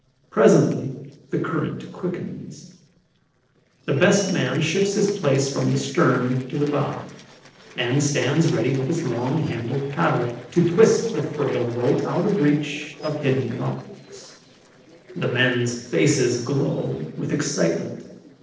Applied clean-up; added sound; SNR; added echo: neural separator model SepFormer DNS4.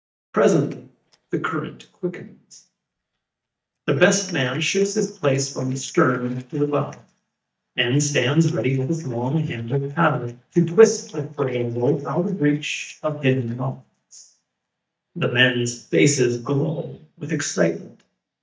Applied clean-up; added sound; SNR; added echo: neural mask model DeepFilterNet 3.